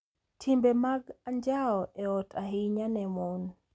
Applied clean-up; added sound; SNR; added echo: none; none; none; none.